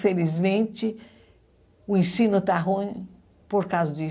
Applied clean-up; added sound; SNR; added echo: none; none; none; none.